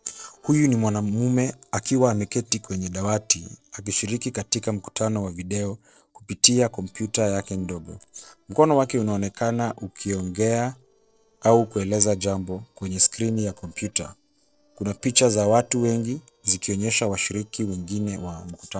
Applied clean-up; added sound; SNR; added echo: neural separator model SepFormer DNS4.